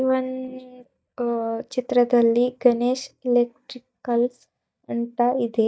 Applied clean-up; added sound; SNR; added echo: neural mask model DeepFilterNet 3.